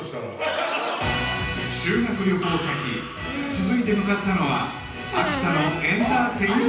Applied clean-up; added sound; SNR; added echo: none; Squeak; 5 dB; reverberation time 0.9 s.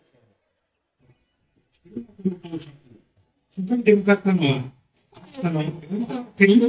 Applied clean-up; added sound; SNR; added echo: neural mask model DeepFilterNet 3.